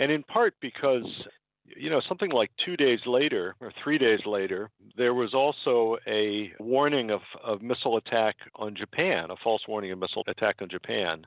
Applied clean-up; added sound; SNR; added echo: none; none; none; none.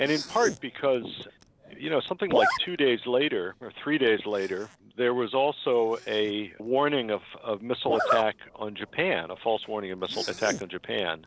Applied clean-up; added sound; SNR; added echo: none; Zipper (clothing); 8 dB; none.